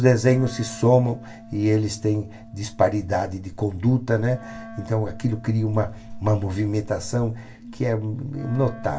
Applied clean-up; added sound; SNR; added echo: none; Wind instrument, woodwind instrument; 20 dB; reverberation time 0.2 s.